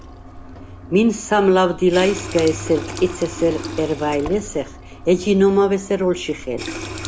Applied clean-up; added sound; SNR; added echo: none; Water tap, faucet; 13 dB; none.